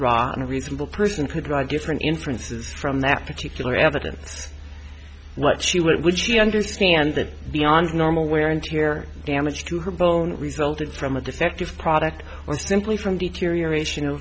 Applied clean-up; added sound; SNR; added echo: none; none; none; none.